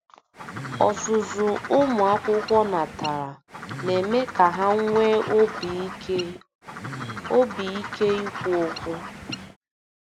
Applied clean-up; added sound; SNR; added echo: none; Bird; 10 dB; none.